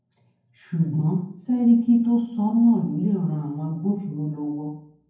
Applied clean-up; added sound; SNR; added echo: none; none; none; reverberation time 0.9 s.